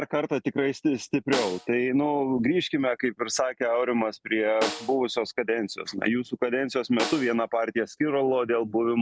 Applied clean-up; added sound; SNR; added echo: none; Snare drum; 11 dB; none.